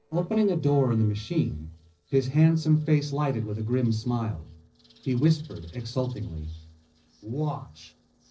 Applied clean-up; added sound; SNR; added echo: neural separator model SepFormer DNS4.